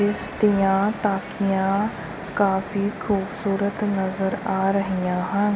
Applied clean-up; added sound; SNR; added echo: none; none; none; none.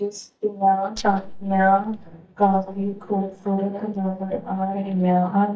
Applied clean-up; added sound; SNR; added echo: neural mask model DeepFilterNet 3.